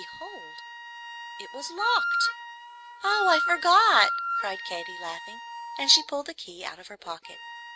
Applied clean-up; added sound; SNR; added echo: none; Wind instrument, woodwind instrument; 5 dB; none.